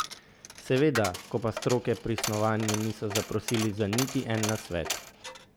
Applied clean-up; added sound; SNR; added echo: none; Coin (dropping); 8 dB; none.